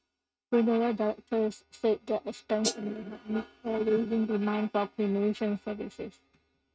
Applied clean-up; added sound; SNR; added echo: neural mask model RNNoise.